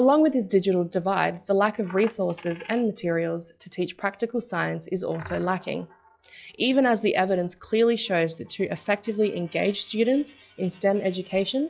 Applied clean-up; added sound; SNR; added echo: classical method log-MMSE.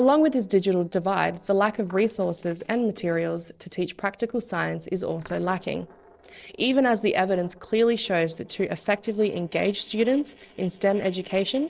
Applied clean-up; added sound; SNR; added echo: neural separator model SepFormer DNS4.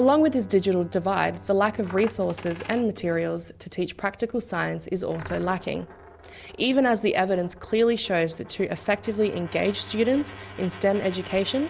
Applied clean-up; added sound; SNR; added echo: none; Bowed string instrument + Coin (dropping); 19 dB; none.